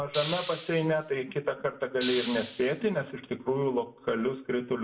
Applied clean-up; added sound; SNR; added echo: none; Hiss; 6 dB; reverberation time 0.5 s.